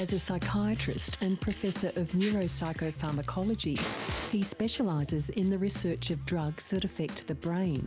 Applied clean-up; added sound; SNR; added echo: none; Fire; 15 dB; none.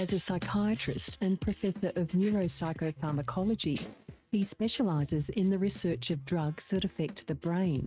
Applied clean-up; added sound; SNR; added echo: neural mask model RNNoise.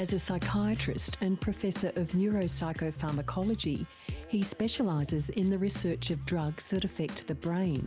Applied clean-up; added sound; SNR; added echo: none; none; none; none.